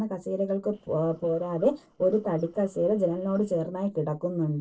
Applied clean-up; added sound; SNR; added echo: neural separator model SepFormer DNS4.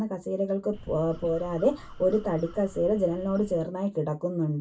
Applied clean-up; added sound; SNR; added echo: none; Crow; 17 dB; reverberation time 0.1 s.